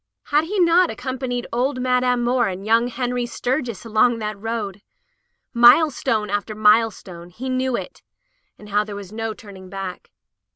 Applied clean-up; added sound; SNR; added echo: none; none; none; none.